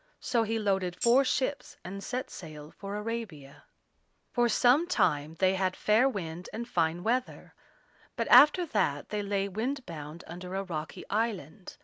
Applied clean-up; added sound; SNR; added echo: none; Tambourine; 11 dB; none.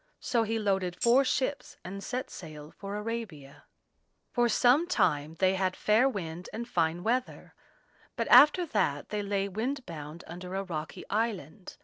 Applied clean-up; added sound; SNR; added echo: neural separator model SepFormer DNS4.